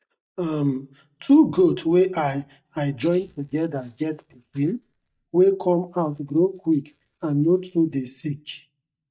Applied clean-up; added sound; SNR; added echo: neural mask model DeepFilterNet 3.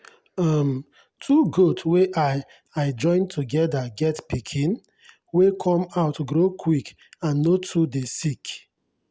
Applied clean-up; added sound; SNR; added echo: none; none; none; none.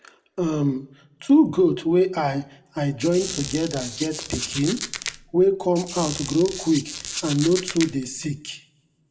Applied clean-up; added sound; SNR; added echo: none; Squeak; 10 dB; reverberation time 0.3 s.